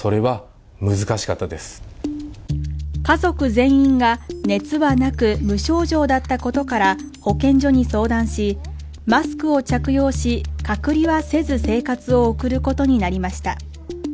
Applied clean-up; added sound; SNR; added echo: none; none; none; none.